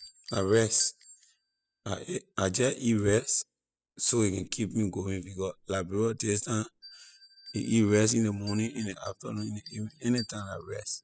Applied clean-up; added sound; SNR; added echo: classical method spectral subtraction.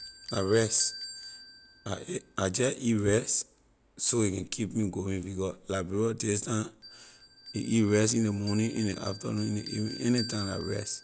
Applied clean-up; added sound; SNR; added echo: none; Bell; 16 dB; none.